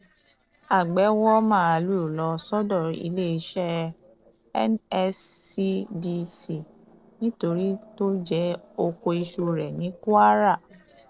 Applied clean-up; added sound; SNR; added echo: neural separator model SepFormer DNS4.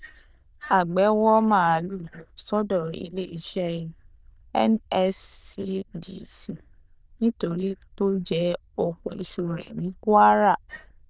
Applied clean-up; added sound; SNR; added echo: neural diffusion model UNIVERSE++.